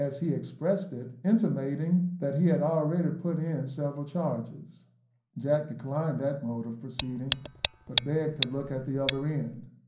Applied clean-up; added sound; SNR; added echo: none; Tick; 1 dB; reverberation time 0.6 s.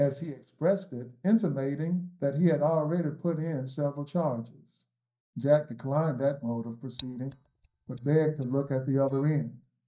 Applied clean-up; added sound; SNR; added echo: neural mask model DeepFilterNet 3.